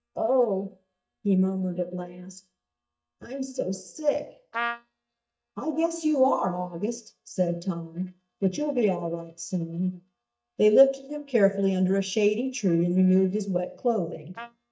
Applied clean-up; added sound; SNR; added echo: neural mask model DeepFilterNet 3.